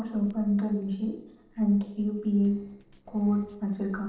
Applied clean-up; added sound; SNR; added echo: neural separator model SepFormer DNS4.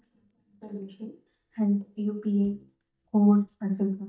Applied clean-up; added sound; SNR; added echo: neural mask model DeepFilterNet 3.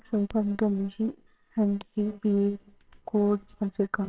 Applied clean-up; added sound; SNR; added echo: neural separator model SepFormer WHAMR!.